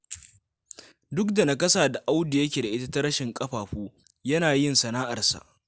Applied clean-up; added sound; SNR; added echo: none; none; none; none.